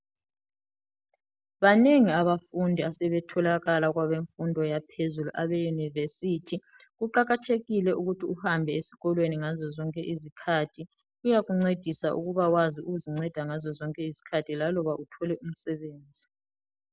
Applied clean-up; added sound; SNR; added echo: none; none; none; none.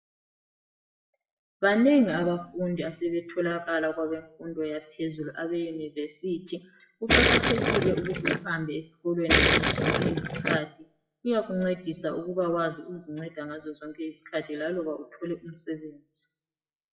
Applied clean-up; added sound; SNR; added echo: classical method WPE with log-MMSE.